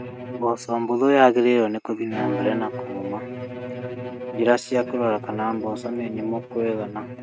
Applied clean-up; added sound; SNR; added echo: neural mask model RNNoise.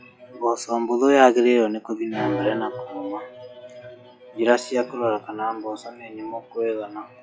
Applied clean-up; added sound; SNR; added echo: classical method log-MMSE.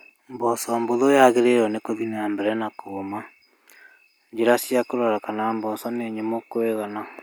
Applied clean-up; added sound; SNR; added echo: none; none; none; none.